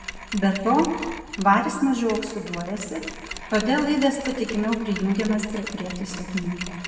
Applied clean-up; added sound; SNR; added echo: none; Mechanisms; 12 dB; reverberation time 1.1 s.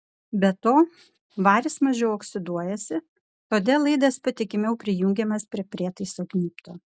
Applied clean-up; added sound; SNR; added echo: none; none; none; none.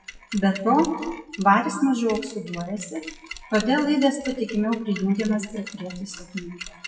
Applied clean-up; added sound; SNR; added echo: classical method WPE with log-MMSE.